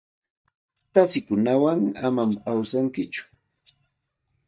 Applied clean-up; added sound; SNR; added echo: neural mask model DeepFilterNet 3.